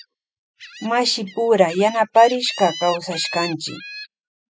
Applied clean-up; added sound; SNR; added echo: classical method spectral subtraction.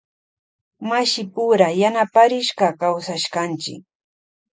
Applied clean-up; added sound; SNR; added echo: none; none; none; none.